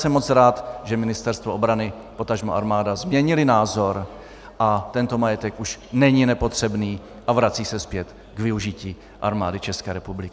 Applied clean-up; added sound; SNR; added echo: none; none; none; none.